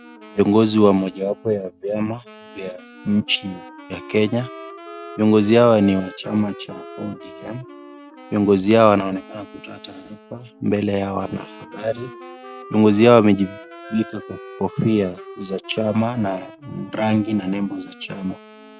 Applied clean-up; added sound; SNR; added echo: none; Wind instrument, woodwind instrument + Wind instrument, woodwind instrument; 19 dB; none.